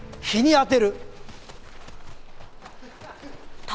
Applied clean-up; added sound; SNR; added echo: none; Livestock, farm animals, working animals; 13 dB; none.